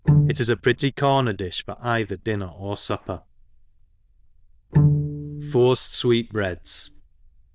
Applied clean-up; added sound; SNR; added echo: neural diffusion model UNIVERSE++.